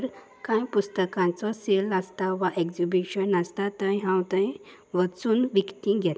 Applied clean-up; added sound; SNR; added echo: none; none; none; none.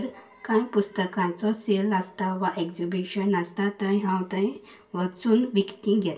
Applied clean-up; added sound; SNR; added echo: none; none; none; reverberation time 0.2 s.